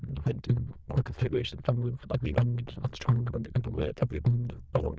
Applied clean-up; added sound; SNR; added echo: neural diffusion model UNIVERSE++.